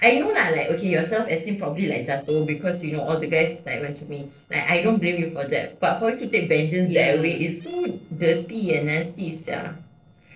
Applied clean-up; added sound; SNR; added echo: neural separator model SepFormer DNS4.